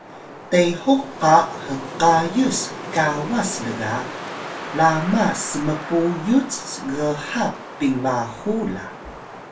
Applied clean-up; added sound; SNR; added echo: none; Wind; 12 dB; reverberation time 0.2 s.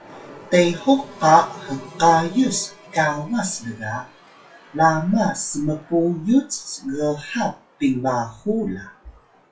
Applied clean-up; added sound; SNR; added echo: classical method WPE with log-MMSE.